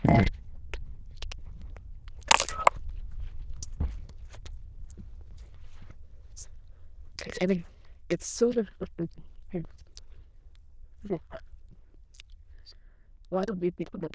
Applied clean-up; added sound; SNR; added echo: neural diffusion model UNIVERSE++.